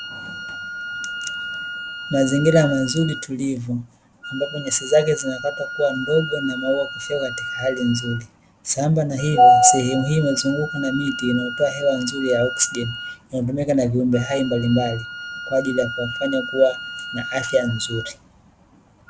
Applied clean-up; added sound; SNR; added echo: none; Wind instrument, woodwind instrument; 10 dB; none.